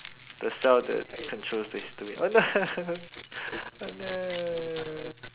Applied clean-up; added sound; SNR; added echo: none; Keys jangling; 18 dB; none.